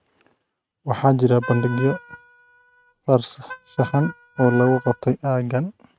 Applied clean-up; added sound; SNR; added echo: neural mask model RNNoise.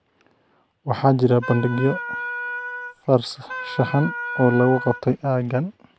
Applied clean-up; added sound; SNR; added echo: none; Wind instrument, woodwind instrument; 9 dB; none.